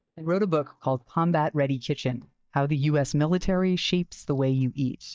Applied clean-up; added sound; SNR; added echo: neural mask model DeepFilterNet 3.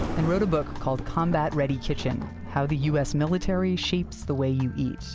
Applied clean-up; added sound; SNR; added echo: none; Thunder; 14 dB; none.